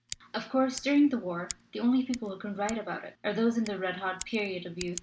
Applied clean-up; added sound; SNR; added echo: none; Scissors; 17 dB; none.